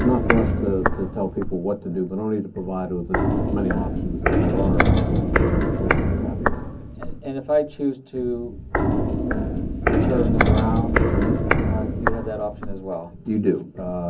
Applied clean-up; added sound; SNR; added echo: none; Walk, footsteps; -4 dB; reverberation time 0.4 s.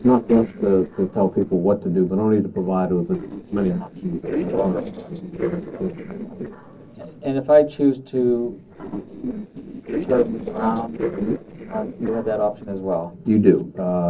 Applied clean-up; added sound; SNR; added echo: neural separator model SepFormer DNS4.